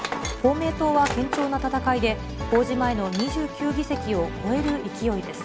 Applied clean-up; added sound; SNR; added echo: none; Tools; 13 dB; none.